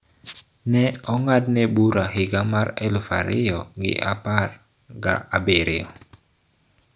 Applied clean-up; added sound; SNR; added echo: none; none; none; none.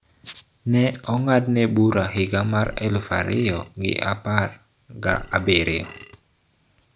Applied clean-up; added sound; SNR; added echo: none; Burping, eructation; 18 dB; none.